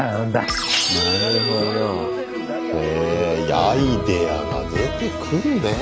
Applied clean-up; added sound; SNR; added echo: none; none; none; none.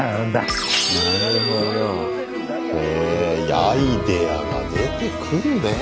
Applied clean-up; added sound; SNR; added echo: none; Wind instrument, woodwind instrument; 16 dB; none.